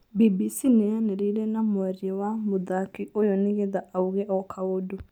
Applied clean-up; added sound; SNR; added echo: none; none; none; none.